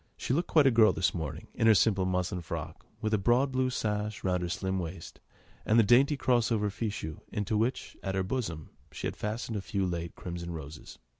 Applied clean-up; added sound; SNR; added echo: none; none; none; none.